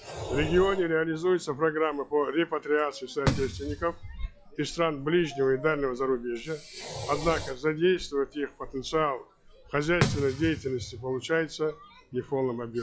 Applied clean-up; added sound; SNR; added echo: classical method log-MMSE.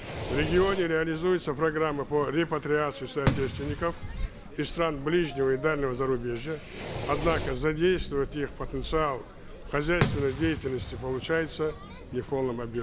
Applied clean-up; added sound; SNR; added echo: none; Fireworks; 7 dB; none.